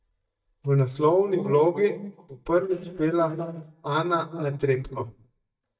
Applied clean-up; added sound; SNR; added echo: neural mask model DeepFilterNet 3.